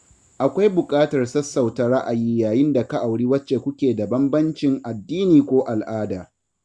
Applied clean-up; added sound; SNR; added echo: none; none; none; none.